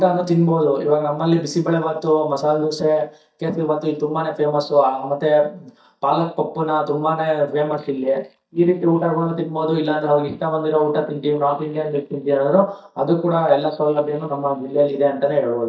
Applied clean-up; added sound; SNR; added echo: neural mask model DeepFilterNet 3.